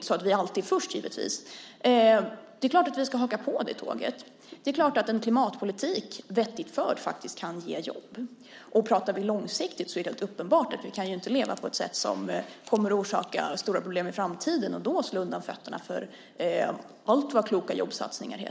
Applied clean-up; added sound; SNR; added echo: none; none; none; none.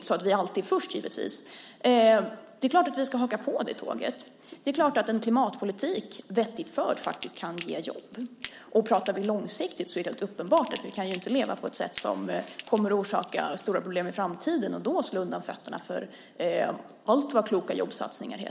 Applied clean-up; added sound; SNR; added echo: none; Crackle / Crushing; 16 dB; none.